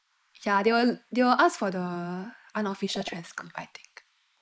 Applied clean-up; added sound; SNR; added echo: neural mask model Resemble Enhance denoiser.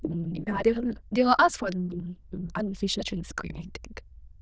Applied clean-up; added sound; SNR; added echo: neural diffusion model UNIVERSE++.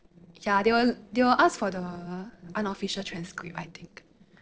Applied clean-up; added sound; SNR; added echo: neural separator model SepFormer DNS4.